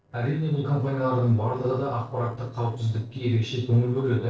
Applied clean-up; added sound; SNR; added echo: neural separator model SepFormer DNS4.